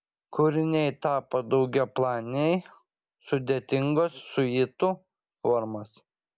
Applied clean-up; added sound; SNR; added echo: none; none; none; none.